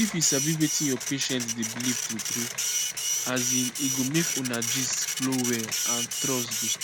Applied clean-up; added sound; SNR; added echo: none; Printer; 0 dB; none.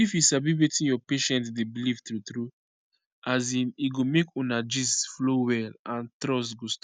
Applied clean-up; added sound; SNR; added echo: none; none; none; none.